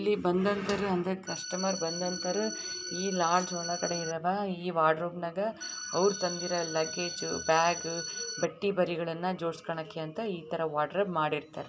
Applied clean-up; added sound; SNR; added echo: none; Organ; 7 dB; none.